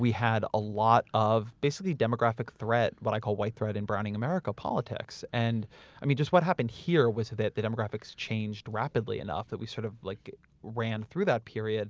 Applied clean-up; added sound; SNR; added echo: none; none; none; none.